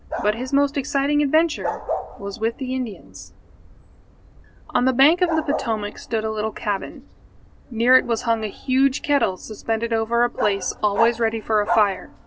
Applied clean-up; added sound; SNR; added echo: none; Bark; 10 dB; none.